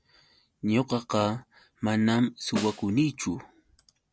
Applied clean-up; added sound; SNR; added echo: none; Snare drum; 12 dB; none.